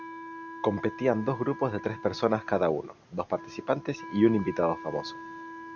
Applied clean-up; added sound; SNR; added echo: none; Wind instrument, woodwind instrument; 14 dB; none.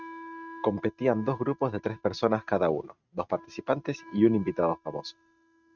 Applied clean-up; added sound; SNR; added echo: neural mask model RNNoise.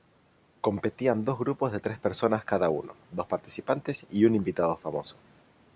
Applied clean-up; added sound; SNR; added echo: none; none; none; none.